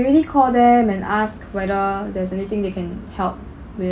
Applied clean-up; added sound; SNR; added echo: none; none; none; none.